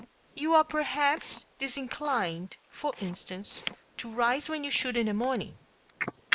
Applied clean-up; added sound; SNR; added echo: neural mask model Resemble Enhance denoiser.